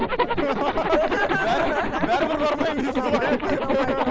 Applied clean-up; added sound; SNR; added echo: none; Zipper (clothing); 1 dB; none.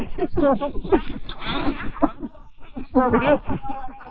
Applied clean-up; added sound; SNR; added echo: neural mask model Resemble Enhance denoiser.